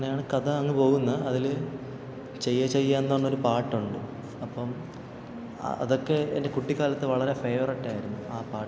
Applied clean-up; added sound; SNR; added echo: none; none; none; none.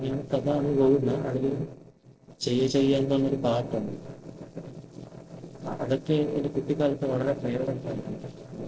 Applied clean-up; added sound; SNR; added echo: neural separator model SepFormer DNS4.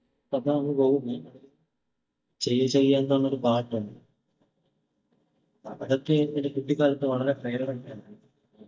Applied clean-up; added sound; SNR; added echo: neural mask model DeepFilterNet 3.